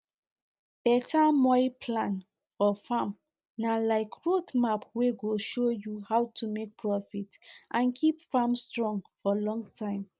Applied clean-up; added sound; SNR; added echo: none; none; none; none.